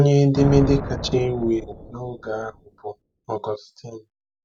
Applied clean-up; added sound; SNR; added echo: none; Thunder; 10 dB; none.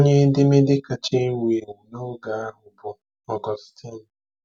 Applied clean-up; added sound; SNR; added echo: none; none; none; none.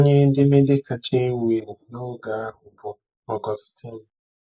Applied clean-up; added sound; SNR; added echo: neural mask model Resemble Enhance denoiser.